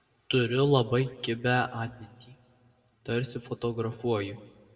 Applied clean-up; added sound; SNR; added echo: none; none; none; reverberation time 0.9 s.